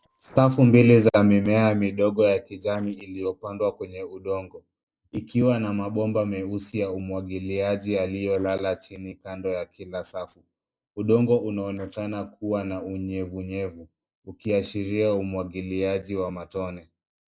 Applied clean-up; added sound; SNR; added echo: neural separator model SepFormer DNS4.